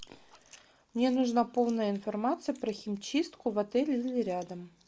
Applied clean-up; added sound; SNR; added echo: none; none; none; none.